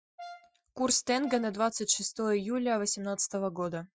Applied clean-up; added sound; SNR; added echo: classical method Wiener filter.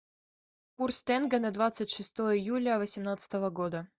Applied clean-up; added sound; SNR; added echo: neural mask model DeepFilterNet 3.